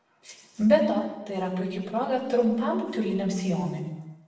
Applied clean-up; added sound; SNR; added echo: none; none; none; reverberation time 1.0 s.